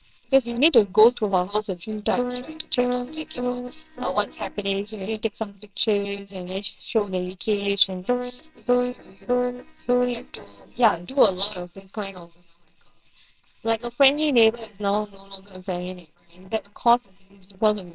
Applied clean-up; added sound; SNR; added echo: neural separator model SepFormer WHAMR!.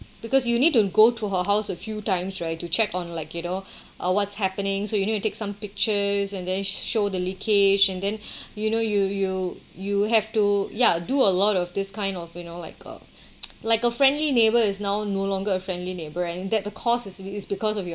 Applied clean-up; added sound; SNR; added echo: none; none; none; none.